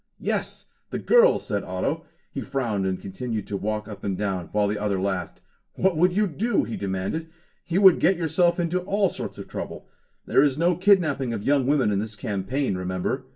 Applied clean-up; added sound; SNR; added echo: none; none; none; reverberation time 0.2 s.